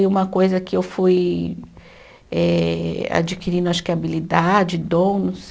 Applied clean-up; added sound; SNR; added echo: none; none; none; none.